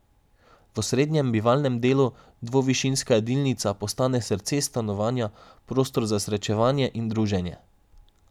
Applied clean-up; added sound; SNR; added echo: none; none; none; none.